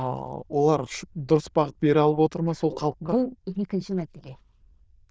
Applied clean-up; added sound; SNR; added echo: neural diffusion model UNIVERSE++.